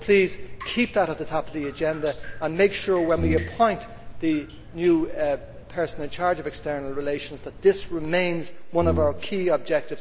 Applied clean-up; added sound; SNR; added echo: none; Brass instrument + Drip; 9 dB; none.